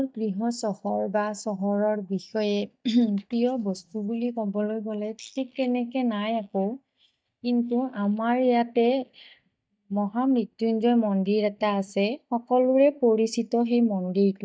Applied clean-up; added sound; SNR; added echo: neural mask model DeepFilterNet 3.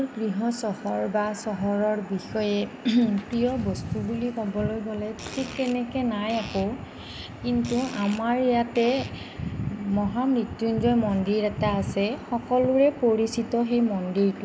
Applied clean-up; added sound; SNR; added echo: none; Fart; 18 dB; none.